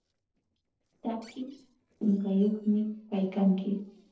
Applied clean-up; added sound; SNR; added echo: neural separator model SepFormer DNS4.